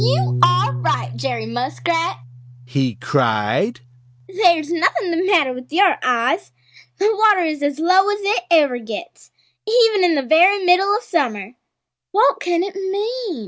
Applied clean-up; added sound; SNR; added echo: none; Piano; 12 dB; none.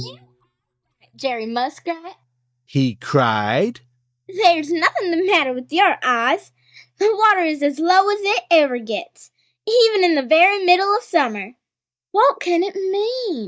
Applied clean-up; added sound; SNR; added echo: neural mask model DeepFilterNet 3.